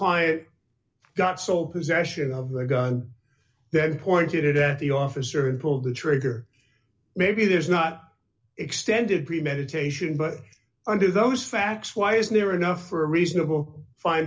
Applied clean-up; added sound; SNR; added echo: none; none; none; none.